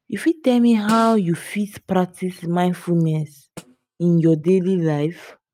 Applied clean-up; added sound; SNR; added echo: neural mask model RNNoise.